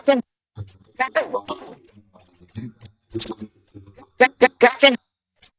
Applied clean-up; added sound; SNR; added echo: neural mask model DeepFilterNet 3.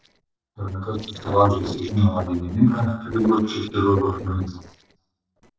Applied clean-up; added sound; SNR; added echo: neural separator model SepFormer DNS4.